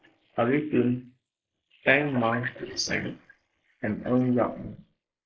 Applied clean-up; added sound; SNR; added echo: neural mask model Resemble Enhance denoiser.